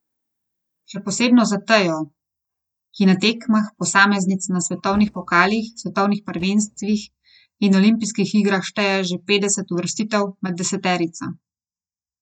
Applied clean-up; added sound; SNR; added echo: neural mask model DeepFilterNet 3.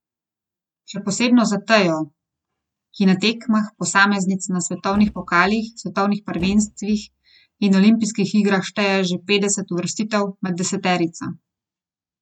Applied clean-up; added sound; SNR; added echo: neural mask model RNNoise.